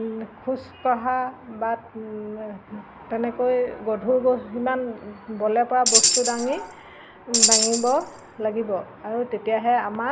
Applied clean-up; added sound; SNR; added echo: none; Tambourine; -3 dB; none.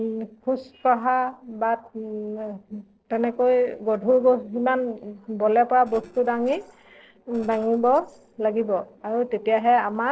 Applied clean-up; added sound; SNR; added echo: neural separator model SepFormer DNS4.